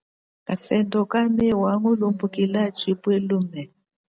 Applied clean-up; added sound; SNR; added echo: none; none; none; none.